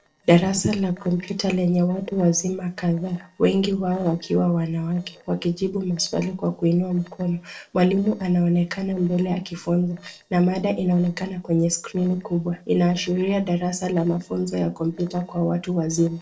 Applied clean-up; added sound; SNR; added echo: neural separator model SepFormer DNS4.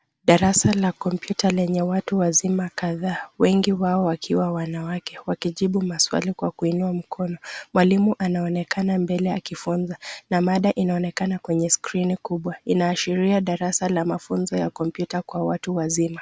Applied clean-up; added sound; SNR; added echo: none; none; none; none.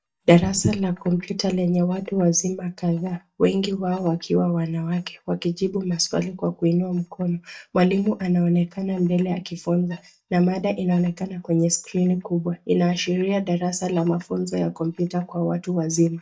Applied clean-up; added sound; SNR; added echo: neural mask model DeepFilterNet 3.